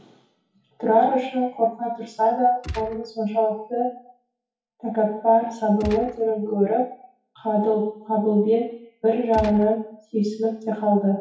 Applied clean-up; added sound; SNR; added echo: classical method WPE with log-MMSE.